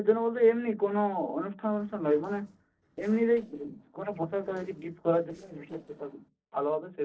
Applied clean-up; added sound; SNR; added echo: neural separator model SepFormer DNS4.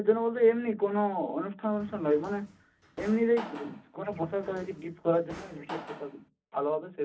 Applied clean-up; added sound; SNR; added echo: none; Drawer open or close; 16 dB; reverberation time 0.4 s.